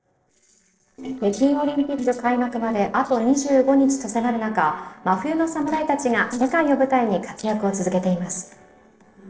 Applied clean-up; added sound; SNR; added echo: neural separator model SepFormer DNS4.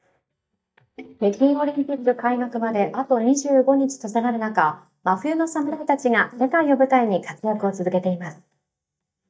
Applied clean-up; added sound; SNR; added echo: neural mask model DeepFilterNet 3.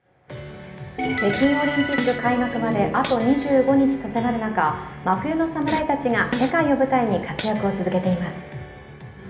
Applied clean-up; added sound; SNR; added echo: none; Fart; 12 dB; reverberation time 1.0 s.